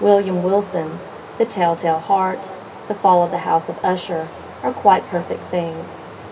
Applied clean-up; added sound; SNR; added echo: none; Stream; 17 dB; reverberation time 2.3 s.